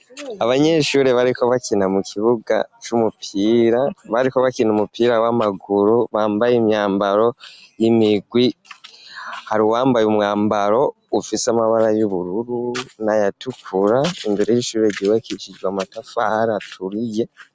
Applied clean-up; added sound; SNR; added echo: none; none; none; none.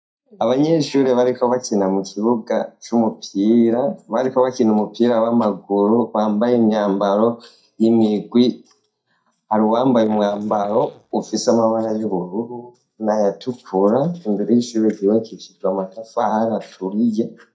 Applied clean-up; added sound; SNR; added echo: neural mask model DeepFilterNet 3.